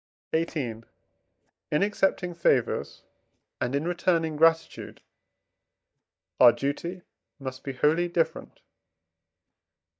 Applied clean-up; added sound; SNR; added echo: neural mask model DeepFilterNet 3.